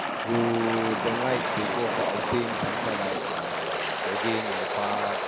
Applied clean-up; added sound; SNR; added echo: none; Waves, surf; -2 dB; none.